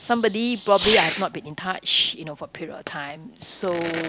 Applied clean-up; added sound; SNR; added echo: none; Fireworks; 5 dB; none.